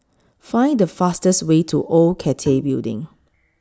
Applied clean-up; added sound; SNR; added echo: none; Bowed string instrument; 19 dB; none.